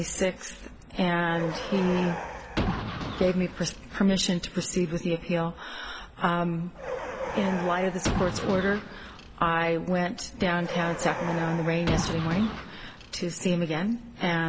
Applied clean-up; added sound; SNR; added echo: none; Car; 6 dB; none.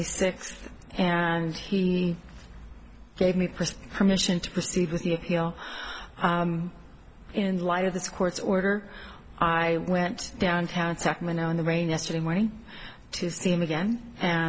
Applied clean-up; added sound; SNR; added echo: none; none; none; none.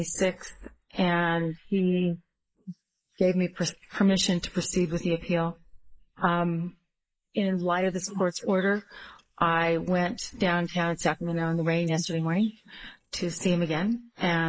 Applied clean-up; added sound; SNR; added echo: neural mask model Resemble Enhance denoiser.